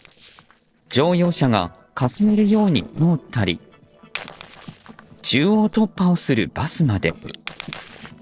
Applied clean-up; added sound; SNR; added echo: neural separator model SepFormer DNS4.